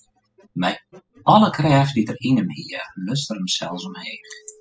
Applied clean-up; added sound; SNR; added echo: classical method spectral subtraction.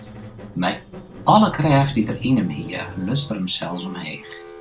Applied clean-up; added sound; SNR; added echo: none; Squeak; 15 dB; none.